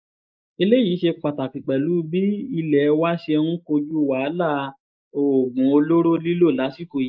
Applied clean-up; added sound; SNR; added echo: neural mask model Resemble Enhance denoiser.